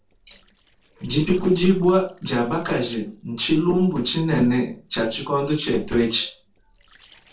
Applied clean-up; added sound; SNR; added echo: neural separator model SepFormer DNS4.